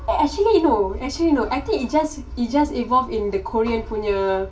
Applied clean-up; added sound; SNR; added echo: none; none; none; reverberation time 0.2 s.